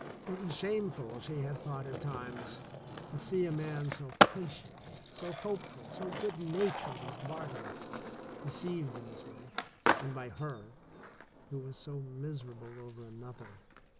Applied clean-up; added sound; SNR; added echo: none; Skateboard; -1 dB; none.